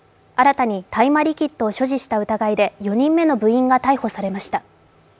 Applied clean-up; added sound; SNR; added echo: none; none; none; none.